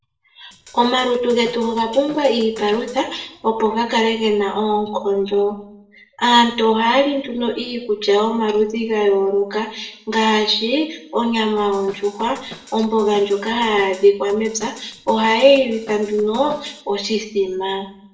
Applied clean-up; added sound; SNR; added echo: neural separator model SepFormer DNS4.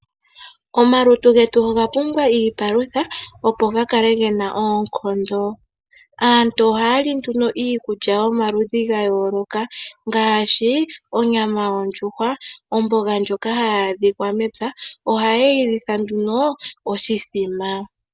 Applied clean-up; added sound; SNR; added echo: none; none; none; none.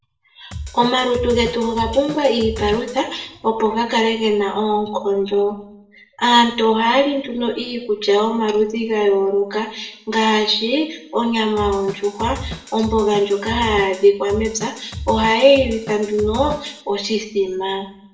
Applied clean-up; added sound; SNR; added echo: none; Drum kit; 12 dB; reverberation time 0.6 s.